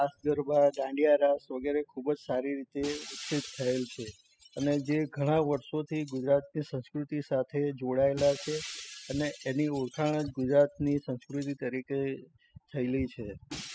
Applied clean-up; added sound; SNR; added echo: classical method spectral subtraction.